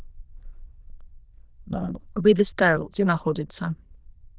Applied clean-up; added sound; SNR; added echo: neural diffusion model UNIVERSE++.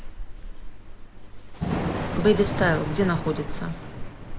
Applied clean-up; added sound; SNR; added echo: none; Thunder / Rain; 2 dB; none.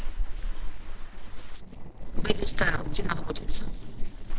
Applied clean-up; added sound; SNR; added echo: neural separator model SepFormer DNS4.